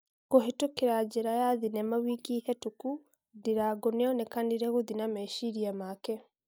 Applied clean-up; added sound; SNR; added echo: neural mask model DeepFilterNet 3.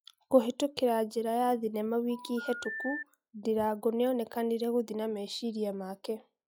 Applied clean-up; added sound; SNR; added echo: classical method log-MMSE.